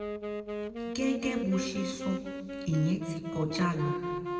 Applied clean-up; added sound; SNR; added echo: none; Wind instrument, woodwind instrument; 4 dB; reverberation time 1.7 s.